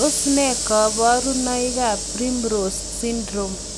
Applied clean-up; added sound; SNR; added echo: none; Sliding door / Hiss; 5 dB; none.